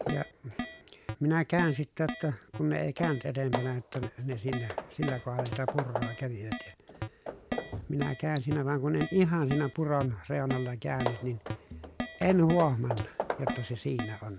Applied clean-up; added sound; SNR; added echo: none; Keyboard (musical) + Hammer / Wood; 7 dB; none.